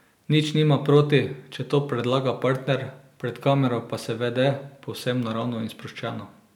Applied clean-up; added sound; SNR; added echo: none; none; none; none.